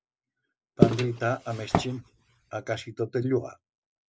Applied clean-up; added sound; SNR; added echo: none; Walk, footsteps; -4 dB; none.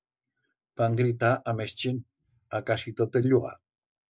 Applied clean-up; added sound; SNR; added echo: none; none; none; none.